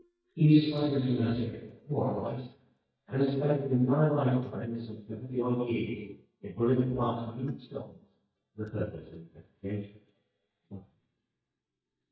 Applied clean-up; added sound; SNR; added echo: neural mask model DeepFilterNet 3.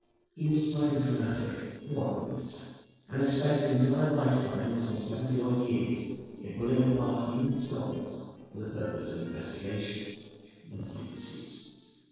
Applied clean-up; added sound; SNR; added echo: neural separator model SepFormer DNS4.